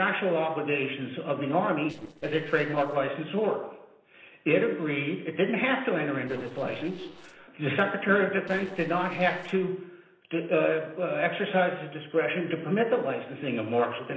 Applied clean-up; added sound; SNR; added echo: neural separator model SepFormer DNS4.